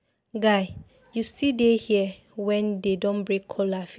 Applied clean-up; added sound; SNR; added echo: none; none; none; none.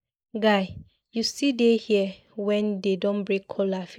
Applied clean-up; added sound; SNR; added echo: neural mask model Resemble Enhance denoiser.